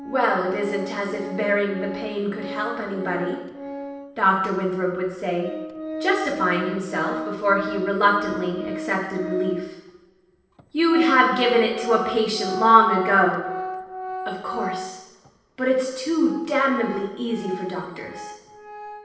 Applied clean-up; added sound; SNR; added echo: none; Organ; 10 dB; reverberation time 0.9 s.